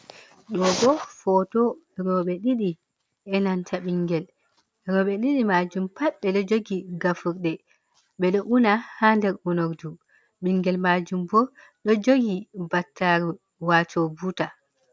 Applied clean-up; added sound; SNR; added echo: none; none; none; none.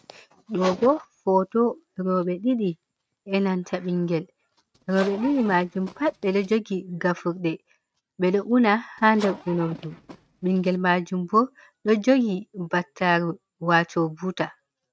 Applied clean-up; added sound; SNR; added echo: neural mask model RNNoise.